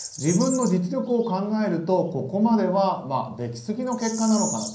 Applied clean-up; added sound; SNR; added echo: none; Bird vocalization, bird call, bird song; 14 dB; reverberation time 0.6 s.